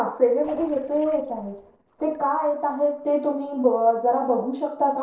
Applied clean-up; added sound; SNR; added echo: neural separator model SepFormer DNS4.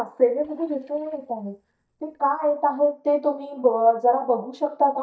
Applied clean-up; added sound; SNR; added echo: neural mask model DeepFilterNet 3.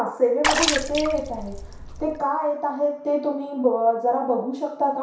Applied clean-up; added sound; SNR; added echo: none; Water / Splash, splatter; 3 dB; reverberation time 0.6 s.